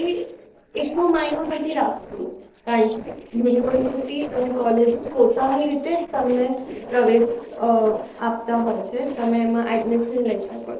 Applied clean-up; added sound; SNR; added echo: neural separator model SepFormer DNS4.